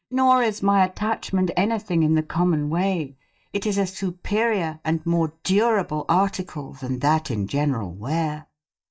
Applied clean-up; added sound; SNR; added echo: neural mask model DeepFilterNet 3.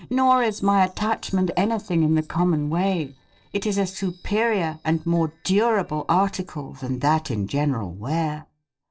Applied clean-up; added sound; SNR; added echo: neural separator model SepFormer DNS4.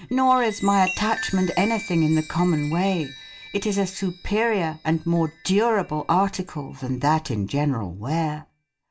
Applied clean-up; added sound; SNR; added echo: none; Chime; 16 dB; reverberation time 0.2 s.